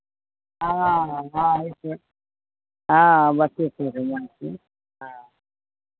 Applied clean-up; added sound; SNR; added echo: none; none; none; none.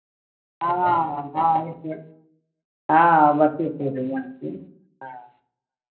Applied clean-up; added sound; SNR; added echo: none; none; none; reverberation time 0.5 s.